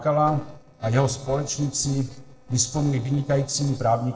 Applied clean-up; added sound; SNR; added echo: neural separator model SepFormer DNS4.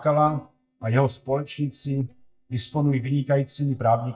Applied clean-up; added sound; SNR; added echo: neural mask model DeepFilterNet 3.